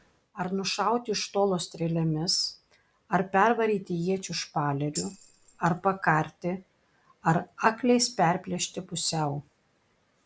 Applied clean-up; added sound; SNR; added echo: none; Tambourine; 14 dB; none.